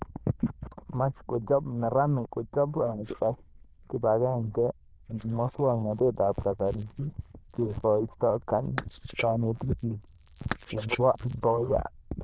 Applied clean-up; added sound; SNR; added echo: neural diffusion model UNIVERSE++.